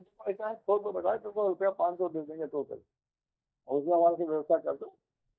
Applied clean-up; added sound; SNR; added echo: neural mask model DeepFilterNet 3.